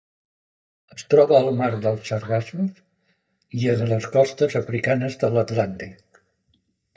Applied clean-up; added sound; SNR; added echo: neural mask model DeepFilterNet 3.